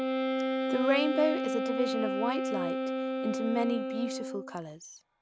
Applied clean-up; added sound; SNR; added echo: none; Wind instrument, woodwind instrument; -1 dB; none.